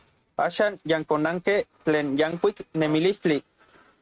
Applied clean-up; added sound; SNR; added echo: neural mask model RNNoise.